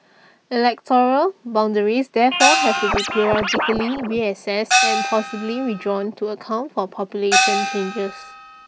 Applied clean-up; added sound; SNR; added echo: none; Scratching (performance technique) + Gong; 0 dB; none.